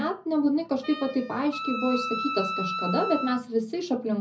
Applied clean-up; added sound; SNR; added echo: none; Wind instrument, woodwind instrument; 6 dB; reverberation time 0.4 s.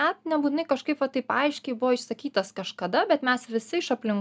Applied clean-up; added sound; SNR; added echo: none; none; none; none.